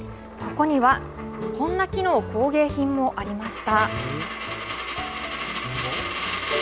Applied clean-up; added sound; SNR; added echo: none; Coin (dropping); 7 dB; none.